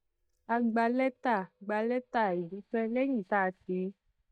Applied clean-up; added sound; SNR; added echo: neural mask model DeepFilterNet 3.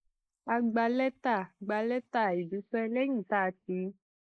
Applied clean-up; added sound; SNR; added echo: neural mask model Resemble Enhance denoiser.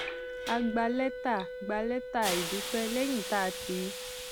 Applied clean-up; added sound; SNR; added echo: none; Hiss + Wind instrument, woodwind instrument; 5 dB; none.